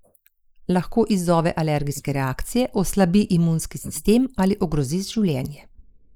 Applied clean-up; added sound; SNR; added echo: neural mask model Resemble Enhance denoiser.